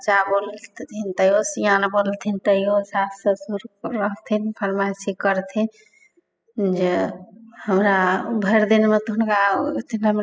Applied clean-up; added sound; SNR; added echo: classical method spectral subtraction.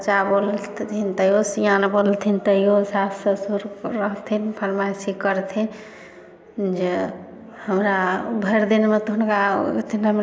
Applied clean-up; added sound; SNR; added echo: none; Telephone; 20 dB; none.